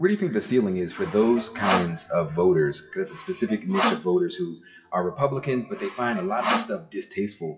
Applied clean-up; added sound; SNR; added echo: classical method WPE with log-MMSE.